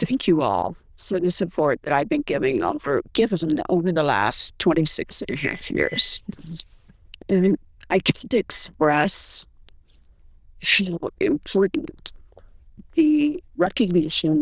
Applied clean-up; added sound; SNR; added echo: neural diffusion model UNIVERSE++.